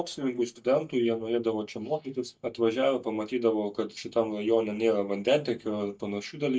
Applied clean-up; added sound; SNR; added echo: neural mask model DeepFilterNet 3.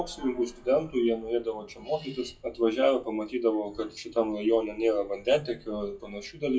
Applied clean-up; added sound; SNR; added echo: classical method WPE with log-MMSE.